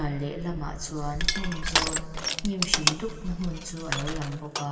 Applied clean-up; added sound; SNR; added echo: none; Crushing; -3 dB; reverberation time 2.5 s.